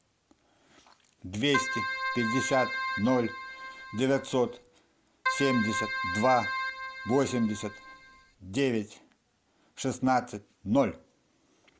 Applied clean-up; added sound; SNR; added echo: none; Keyboard (musical); 3 dB; none.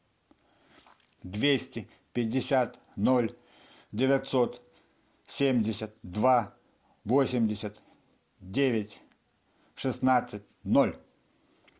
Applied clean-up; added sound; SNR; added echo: none; none; none; none.